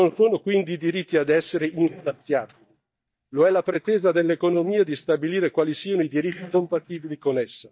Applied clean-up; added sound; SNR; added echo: neural mask model DeepFilterNet 3.